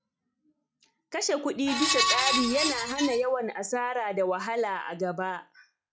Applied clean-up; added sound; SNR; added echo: classical method log-MMSE.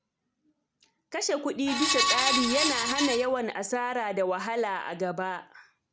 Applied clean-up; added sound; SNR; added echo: none; Screech; -3 dB; none.